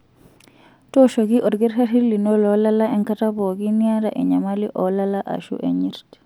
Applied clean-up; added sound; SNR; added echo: none; none; none; none.